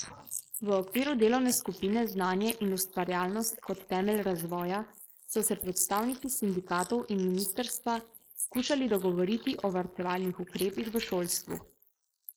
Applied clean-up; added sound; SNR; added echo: neural mask model Resemble Enhance denoiser.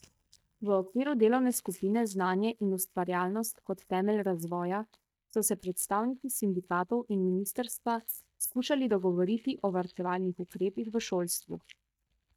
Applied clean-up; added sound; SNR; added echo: neural mask model DeepFilterNet 3.